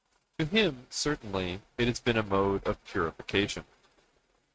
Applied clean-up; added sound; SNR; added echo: neural mask model RNNoise.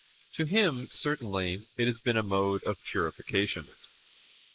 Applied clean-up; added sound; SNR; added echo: neural mask model Resemble Enhance denoiser.